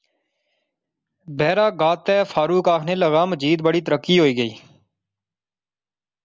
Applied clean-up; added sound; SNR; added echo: none; none; none; none.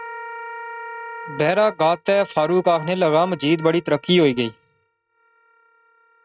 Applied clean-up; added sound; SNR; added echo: neural mask model RNNoise.